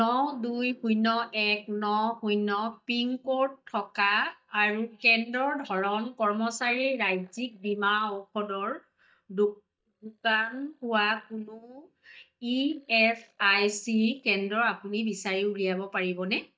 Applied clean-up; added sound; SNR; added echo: neural mask model DeepFilterNet 3.